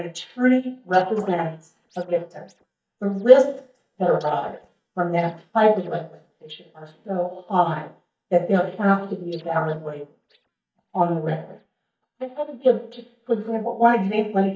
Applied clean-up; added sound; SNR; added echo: neural mask model DeepFilterNet 3.